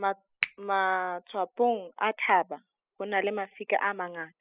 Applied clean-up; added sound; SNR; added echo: classical method spectral subtraction.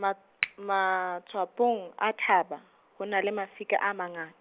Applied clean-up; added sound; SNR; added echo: none; Finger snapping; 12 dB; none.